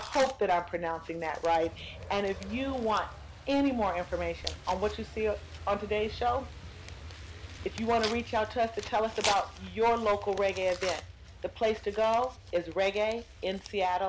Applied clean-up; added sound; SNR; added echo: none; Truck + Tearing; 12 dB; none.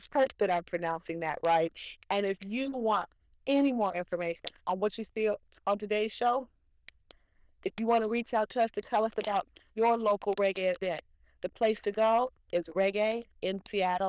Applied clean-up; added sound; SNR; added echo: neural diffusion model UNIVERSE++.